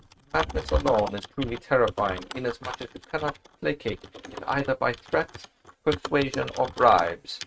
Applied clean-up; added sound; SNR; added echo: neural mask model RNNoise.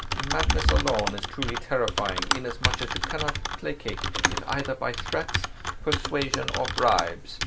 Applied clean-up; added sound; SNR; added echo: none; Typing; -1 dB; none.